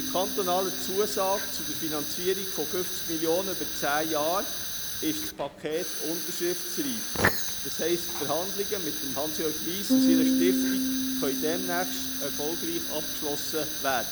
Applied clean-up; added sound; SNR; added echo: none; Piano + Fire; -2 dB; none.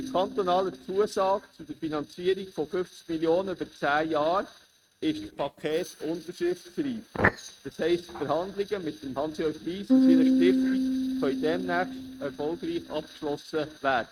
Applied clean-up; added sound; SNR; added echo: neural mask model RNNoise.